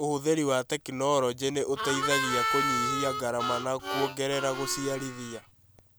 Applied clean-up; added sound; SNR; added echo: none; Harmonica; 2 dB; none.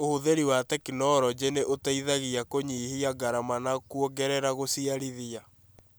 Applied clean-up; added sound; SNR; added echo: none; none; none; none.